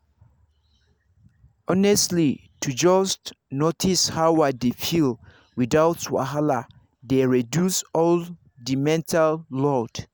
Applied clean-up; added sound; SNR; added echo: none; none; none; none.